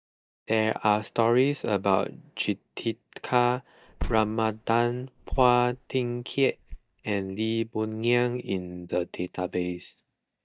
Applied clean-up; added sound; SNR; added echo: neural mask model DeepFilterNet 3.